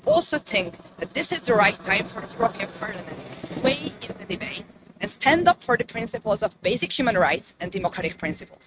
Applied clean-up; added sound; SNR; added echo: neural mask model RNNoise.